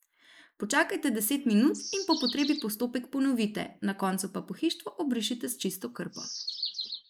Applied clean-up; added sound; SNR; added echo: neural mask model Resemble Enhance denoiser.